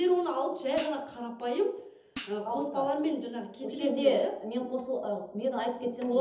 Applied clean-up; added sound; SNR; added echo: none; Hi-hat; 13 dB; reverberation time 0.7 s.